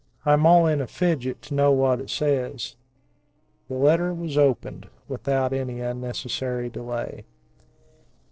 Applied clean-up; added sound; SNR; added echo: neural separator model SepFormer DNS4.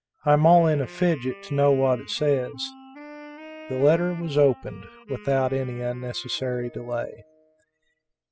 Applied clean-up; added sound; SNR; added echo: classical method spectral subtraction.